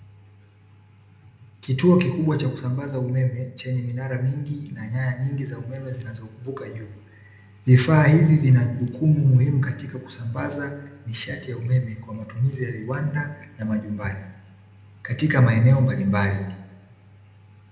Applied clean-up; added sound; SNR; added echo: none; none; none; reverberation time 0.8 s.